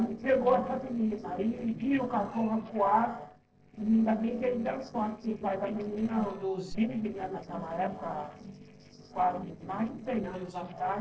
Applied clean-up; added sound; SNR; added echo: neural separator model SepFormer DNS4.